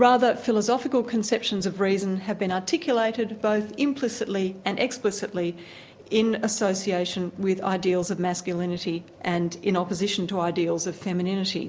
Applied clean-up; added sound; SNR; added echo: none; none; none; none.